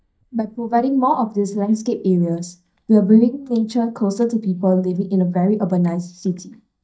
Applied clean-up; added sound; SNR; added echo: neural mask model DeepFilterNet 3.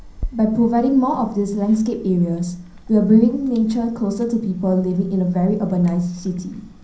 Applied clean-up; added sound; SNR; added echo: none; Chewing, mastication; 18 dB; reverberation time 0.6 s.